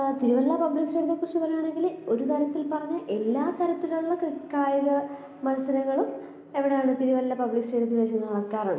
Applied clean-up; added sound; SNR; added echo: none; none; none; none.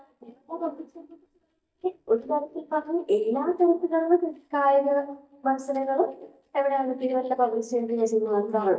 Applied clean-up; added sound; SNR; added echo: neural mask model DeepFilterNet 3.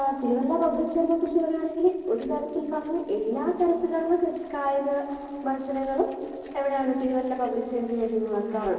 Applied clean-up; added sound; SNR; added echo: neural separator model SepFormer DNS4.